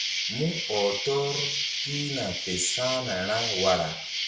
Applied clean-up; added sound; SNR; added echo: none; Insect; 2 dB; none.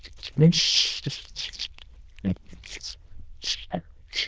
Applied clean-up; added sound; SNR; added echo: neural diffusion model UNIVERSE++.